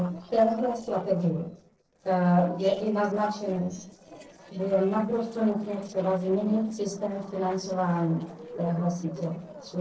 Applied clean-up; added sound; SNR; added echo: neural separator model SepFormer DNS4.